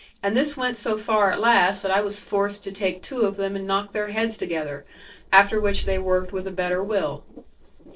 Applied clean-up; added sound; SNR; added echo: neural separator model SepFormer DNS4.